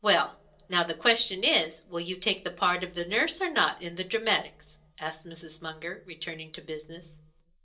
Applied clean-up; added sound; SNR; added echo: none; none; none; reverberation time 0.2 s.